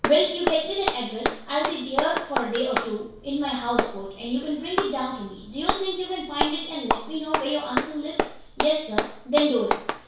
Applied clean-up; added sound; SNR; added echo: none; Clapping; 3 dB; reverberation time 0.6 s.